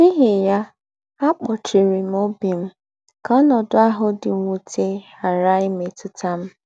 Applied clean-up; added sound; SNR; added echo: none; none; none; none.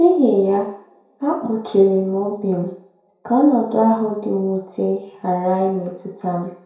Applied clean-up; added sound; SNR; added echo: none; none; none; reverberation time 0.6 s.